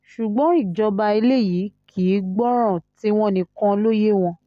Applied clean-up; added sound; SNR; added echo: none; none; none; none.